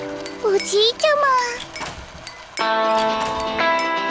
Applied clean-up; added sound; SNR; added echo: none; Squeak / Slam / Wood + Glass / Bell; 16 dB; none.